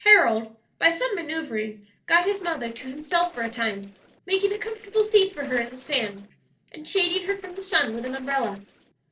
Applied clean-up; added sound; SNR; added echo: neural separator model SepFormer DNS4.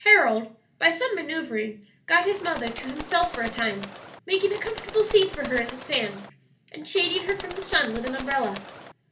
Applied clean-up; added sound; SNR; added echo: none; Bird; 12 dB; reverberation time 0.3 s.